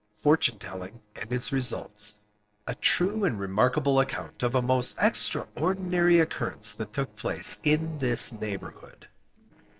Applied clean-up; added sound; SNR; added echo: neural separator model SepFormer DNS4.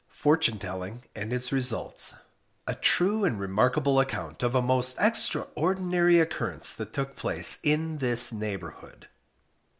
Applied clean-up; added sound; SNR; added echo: none; none; none; none.